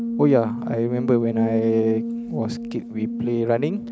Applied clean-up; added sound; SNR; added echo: none; Brass instrument; 5 dB; none.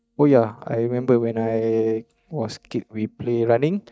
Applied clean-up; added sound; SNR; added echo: neural mask model DeepFilterNet 3.